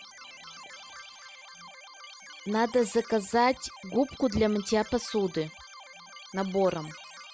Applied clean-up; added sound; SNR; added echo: none; Keyboard (musical); 17 dB; none.